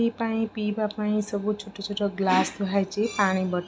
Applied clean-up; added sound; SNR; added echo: none; none; none; none.